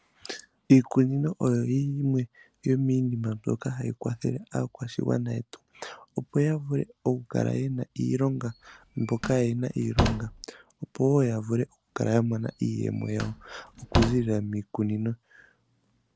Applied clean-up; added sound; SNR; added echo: none; Slam; 5 dB; none.